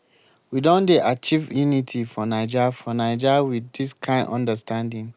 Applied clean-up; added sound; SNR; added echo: none; none; none; none.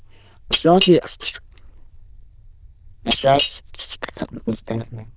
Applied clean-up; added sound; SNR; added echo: neural diffusion model UNIVERSE++.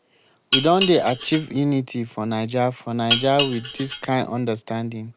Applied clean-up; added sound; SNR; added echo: none; Dishes, pots, and pans; 5 dB; none.